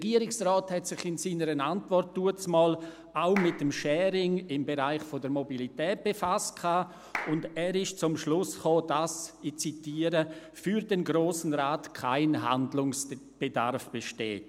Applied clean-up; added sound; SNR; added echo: none; Clapping; 12 dB; none.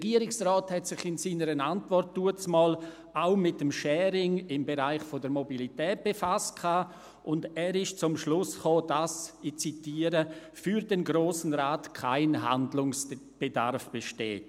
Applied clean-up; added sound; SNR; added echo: none; none; none; none.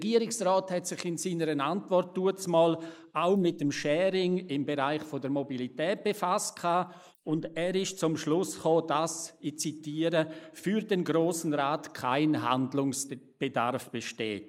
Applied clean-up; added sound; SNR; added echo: neural mask model Resemble Enhance denoiser.